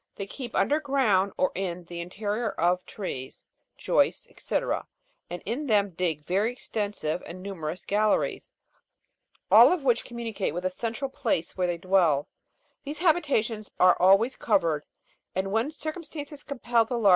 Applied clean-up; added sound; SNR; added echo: none; none; none; none.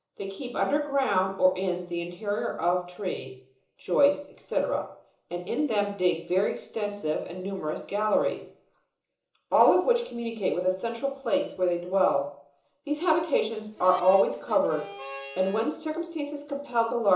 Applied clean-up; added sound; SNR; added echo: none; Harmonica; 14 dB; reverberation time 0.6 s.